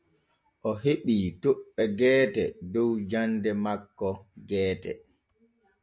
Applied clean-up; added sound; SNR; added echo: none; none; none; none.